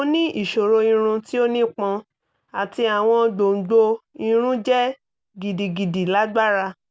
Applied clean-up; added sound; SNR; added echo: none; none; none; none.